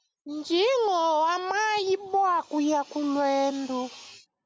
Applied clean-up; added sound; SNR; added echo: none; none; none; none.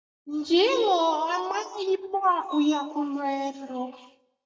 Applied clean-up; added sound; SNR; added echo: neural mask model DeepFilterNet 3.